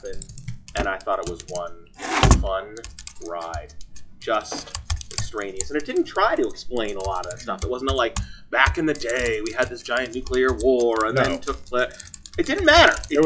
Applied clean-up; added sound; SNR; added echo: classical method log-MMSE.